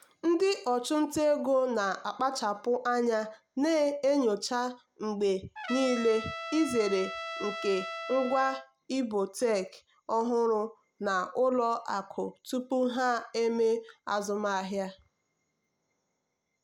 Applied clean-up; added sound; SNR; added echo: none; Trumpet; 9 dB; none.